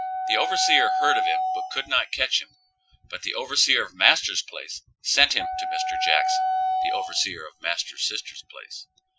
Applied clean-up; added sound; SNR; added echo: classical method Wiener filter.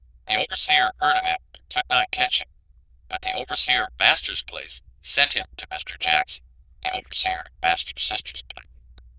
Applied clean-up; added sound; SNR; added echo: neural diffusion model UNIVERSE++.